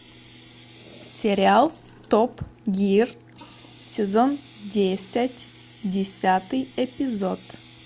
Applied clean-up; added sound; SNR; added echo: none; Water tap, faucet; 19 dB; none.